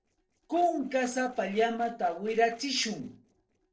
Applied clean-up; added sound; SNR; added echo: neural separator model SepFormer DNS4.